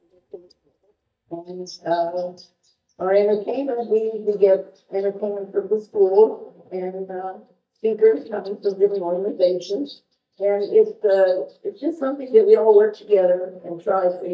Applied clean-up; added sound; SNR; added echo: neural mask model DeepFilterNet 3.